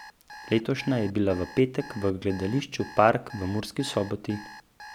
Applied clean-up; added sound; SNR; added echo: none; Alarm; 18 dB; none.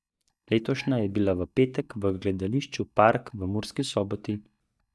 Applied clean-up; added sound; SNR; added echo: neural mask model DeepFilterNet 3.